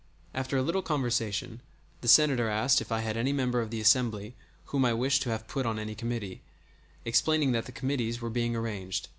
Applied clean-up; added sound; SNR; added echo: none; none; none; none.